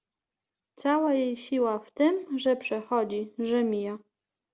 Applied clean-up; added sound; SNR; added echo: none; none; none; none.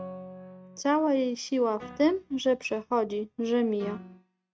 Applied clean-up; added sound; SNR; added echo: neural mask model RNNoise.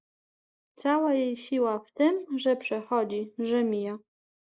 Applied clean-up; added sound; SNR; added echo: neural mask model Resemble Enhance denoiser.